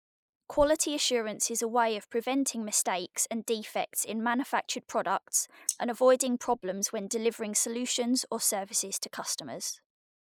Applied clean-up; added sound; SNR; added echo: neural mask model Resemble Enhance denoiser.